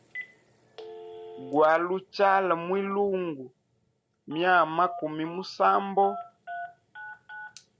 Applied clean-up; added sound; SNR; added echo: none; Telephone; 16 dB; none.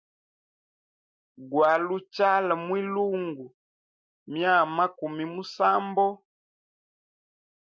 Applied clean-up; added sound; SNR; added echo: none; none; none; none.